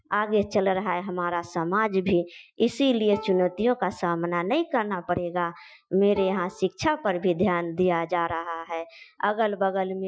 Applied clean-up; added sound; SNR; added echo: classical method Wiener filter.